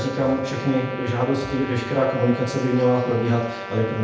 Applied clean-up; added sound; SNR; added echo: none; Trumpet; 12 dB; reverberation time 0.8 s.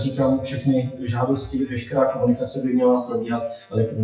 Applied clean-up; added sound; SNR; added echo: classical method WPE with log-MMSE.